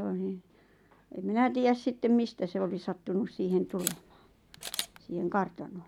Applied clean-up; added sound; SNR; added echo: none; Camera; 11 dB; none.